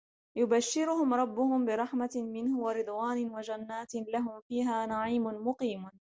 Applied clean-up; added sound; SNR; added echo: none; none; none; none.